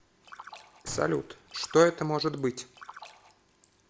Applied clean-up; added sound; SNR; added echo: none; Splash, splatter + Gunshot, gunfire; 18 dB; none.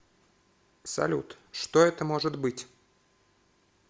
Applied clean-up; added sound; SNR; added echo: none; none; none; none.